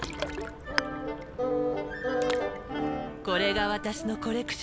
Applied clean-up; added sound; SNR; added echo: none; Ocean; 9 dB; none.